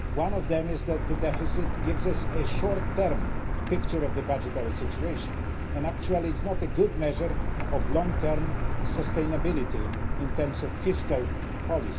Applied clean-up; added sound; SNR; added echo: none; Car; -3 dB; reverberation time 0.4 s.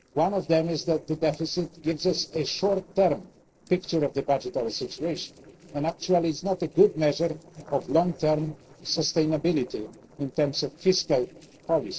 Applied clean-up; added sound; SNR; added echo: neural separator model SepFormer DNS4.